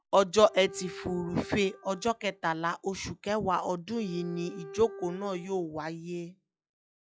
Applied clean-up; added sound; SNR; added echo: classical method log-MMSE.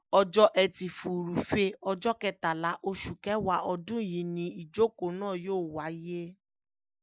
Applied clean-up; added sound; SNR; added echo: neural mask model Resemble Enhance denoiser.